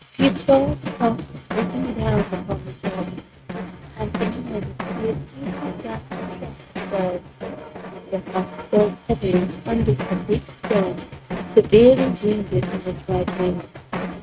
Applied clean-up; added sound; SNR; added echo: neural mask model RNNoise.